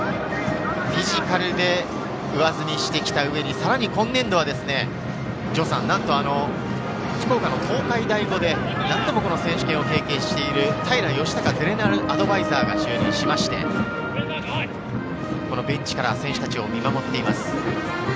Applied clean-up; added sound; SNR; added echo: none; none; none; none.